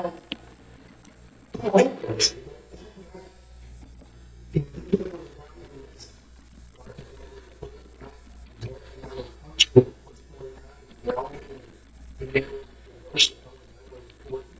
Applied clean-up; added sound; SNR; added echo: neural mask model DeepFilterNet 3.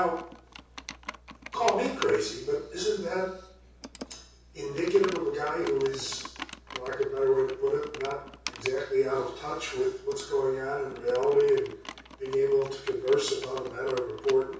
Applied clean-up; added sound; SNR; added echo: none; Computer keyboard; 15 dB; reverberation time 0.6 s.